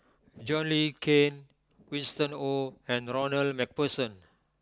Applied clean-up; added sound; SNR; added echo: none; none; none; none.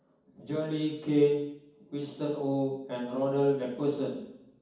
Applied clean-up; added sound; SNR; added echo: none; none; none; reverberation time 1.2 s.